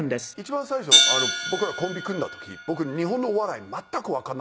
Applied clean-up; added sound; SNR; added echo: none; Hi-hat; -2 dB; none.